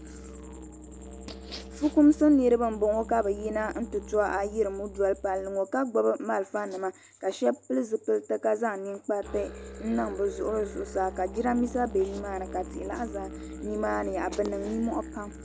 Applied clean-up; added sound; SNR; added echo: none; Musical instrument; 14 dB; none.